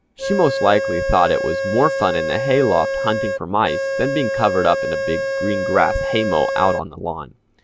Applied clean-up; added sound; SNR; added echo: none; Organ; 2 dB; none.